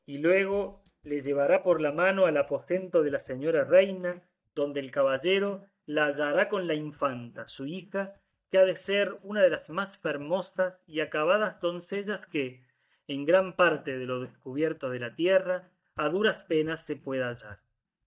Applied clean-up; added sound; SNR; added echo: neural mask model DeepFilterNet 3.